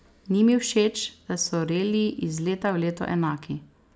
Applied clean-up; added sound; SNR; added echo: none; none; none; none.